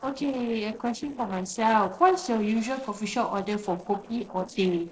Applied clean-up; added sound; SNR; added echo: neural separator model SepFormer DNS4.